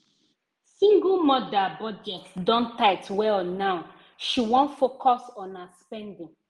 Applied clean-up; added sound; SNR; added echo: none; none; none; none.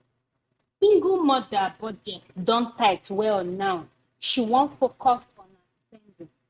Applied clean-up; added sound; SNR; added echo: neural mask model RNNoise.